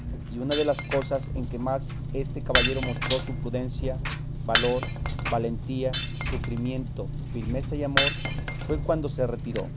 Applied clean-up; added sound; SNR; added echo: none; Shatter + Engine; -1 dB; none.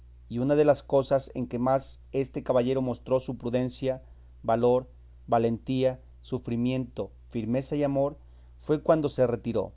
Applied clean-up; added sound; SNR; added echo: none; none; none; none.